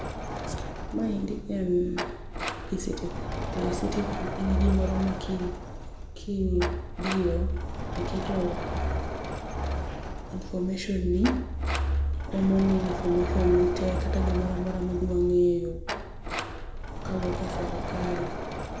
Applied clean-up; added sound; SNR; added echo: none; Sliding door; 6 dB; none.